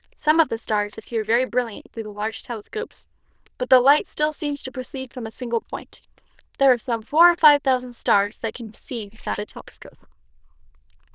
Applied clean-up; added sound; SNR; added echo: neural diffusion model UNIVERSE++.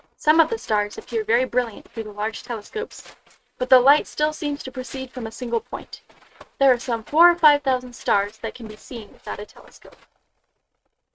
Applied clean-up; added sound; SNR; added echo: neural mask model RNNoise.